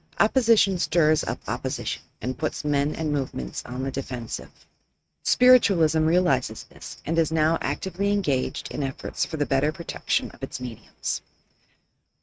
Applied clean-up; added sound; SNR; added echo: neural mask model RNNoise.